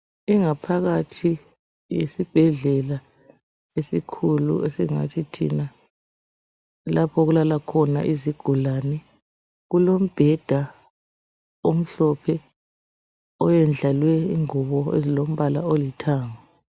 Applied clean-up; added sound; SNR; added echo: none; none; none; none.